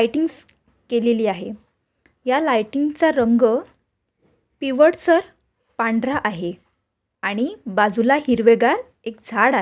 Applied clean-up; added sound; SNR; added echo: none; none; none; none.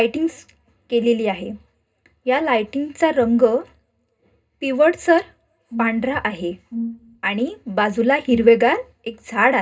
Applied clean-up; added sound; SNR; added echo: none; Brass instrument; 10 dB; reverberation time 0.2 s.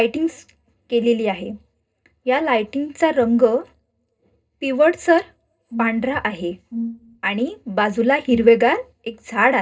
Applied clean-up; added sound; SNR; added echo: neural separator model SepFormer DNS4.